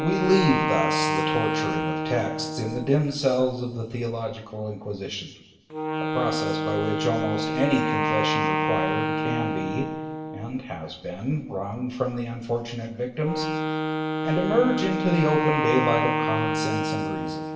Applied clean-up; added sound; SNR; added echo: none; Wind instrument, woodwind instrument; 1 dB; reverberation time 1.0 s.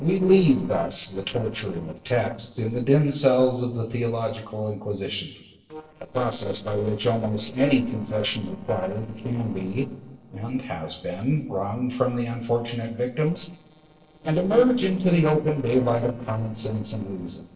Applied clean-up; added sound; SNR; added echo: neural separator model SepFormer DNS4.